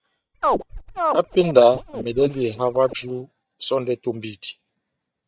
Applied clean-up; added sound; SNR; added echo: neural mask model DeepFilterNet 3.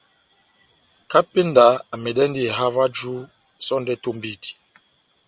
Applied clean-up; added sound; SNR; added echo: none; none; none; none.